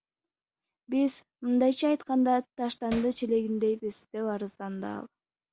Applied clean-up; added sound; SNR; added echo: none; Hammer; 12 dB; none.